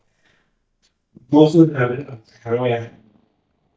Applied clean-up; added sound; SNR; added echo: neural mask model DeepFilterNet 3.